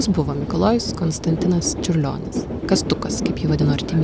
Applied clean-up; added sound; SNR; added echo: none; none; none; none.